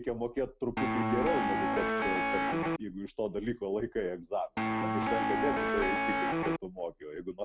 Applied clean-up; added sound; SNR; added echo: none; Guitar; -5 dB; none.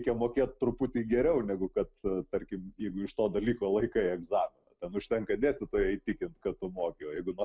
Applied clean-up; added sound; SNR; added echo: none; none; none; none.